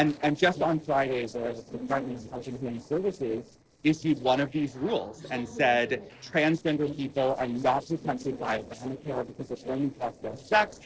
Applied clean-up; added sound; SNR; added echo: neural separator model SepFormer DNS4.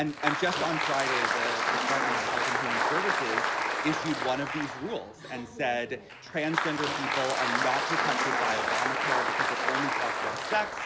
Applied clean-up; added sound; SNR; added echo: none; Applause; -3 dB; none.